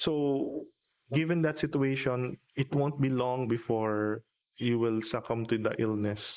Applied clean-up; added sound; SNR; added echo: neural mask model Resemble Enhance denoiser.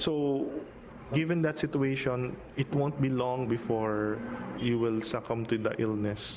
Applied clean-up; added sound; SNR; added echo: none; none; none; none.